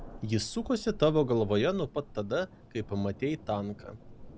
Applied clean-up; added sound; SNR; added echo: none; Thunder; 16 dB; none.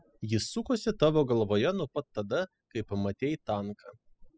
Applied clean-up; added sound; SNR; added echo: classical method spectral subtraction.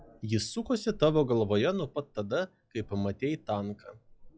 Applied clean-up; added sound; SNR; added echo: classical method log-MMSE.